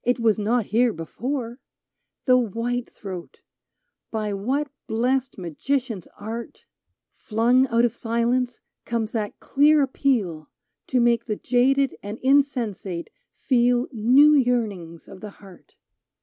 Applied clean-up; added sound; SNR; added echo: none; none; none; none.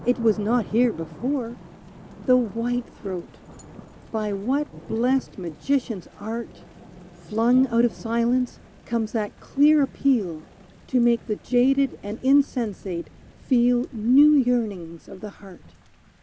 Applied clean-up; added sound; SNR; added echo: none; Thunder / Rain; 19 dB; none.